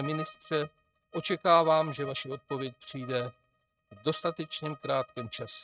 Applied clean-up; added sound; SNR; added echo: neural mask model RNNoise.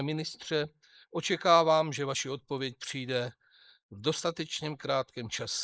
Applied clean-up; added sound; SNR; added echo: neural mask model Resemble Enhance denoiser.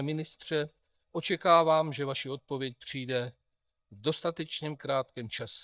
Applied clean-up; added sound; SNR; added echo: neural mask model DeepFilterNet 3.